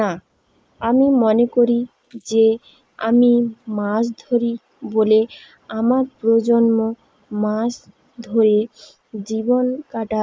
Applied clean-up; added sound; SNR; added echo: neural mask model Resemble Enhance denoiser.